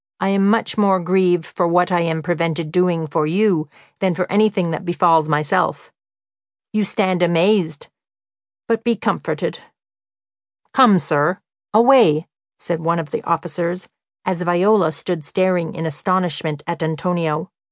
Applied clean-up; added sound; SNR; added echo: none; none; none; none.